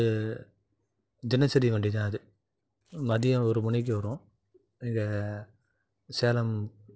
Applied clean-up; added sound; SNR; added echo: neural separator model SepFormer DNS4.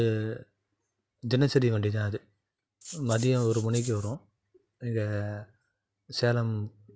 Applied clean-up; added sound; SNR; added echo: neural mask model RNNoise.